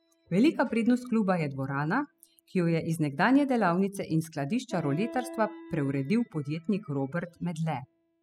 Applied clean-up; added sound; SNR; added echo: classical method spectral subtraction.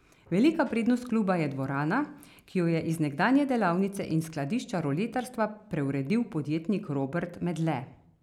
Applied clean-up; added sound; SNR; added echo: none; none; none; none.